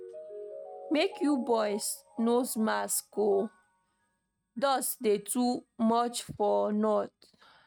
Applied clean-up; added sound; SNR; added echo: neural mask model RNNoise.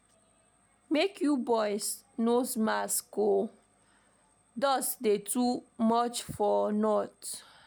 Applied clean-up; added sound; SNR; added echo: none; none; none; none.